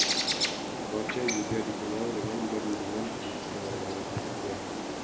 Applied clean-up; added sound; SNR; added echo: none; Bird; -3 dB; none.